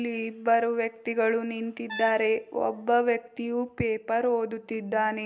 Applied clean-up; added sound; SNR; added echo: none; Brass instrument; 15 dB; none.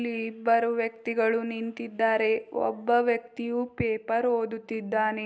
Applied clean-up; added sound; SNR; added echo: none; none; none; none.